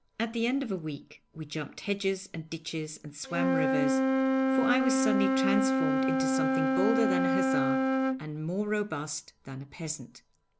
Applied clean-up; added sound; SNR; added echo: none; Wind instrument, woodwind instrument; -4 dB; none.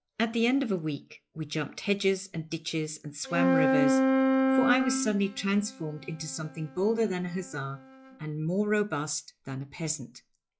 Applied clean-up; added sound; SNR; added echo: classical method log-MMSE.